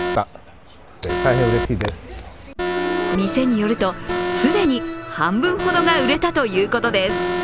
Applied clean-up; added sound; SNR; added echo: none; Alarm; 5 dB; none.